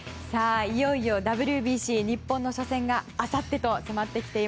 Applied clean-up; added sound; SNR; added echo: none; none; none; none.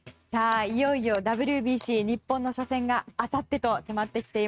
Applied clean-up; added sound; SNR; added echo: neural mask model RNNoise.